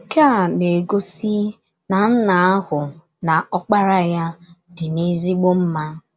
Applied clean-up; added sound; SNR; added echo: none; none; none; none.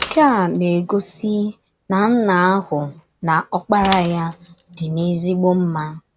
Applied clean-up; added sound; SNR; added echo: none; Mechanisms / Bicycle; 18 dB; none.